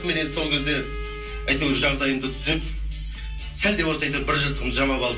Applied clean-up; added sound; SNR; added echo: none; Wind instrument, woodwind instrument; 17 dB; reverberation time 0.3 s.